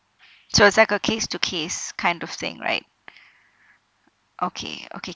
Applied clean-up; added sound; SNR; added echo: none; none; none; none.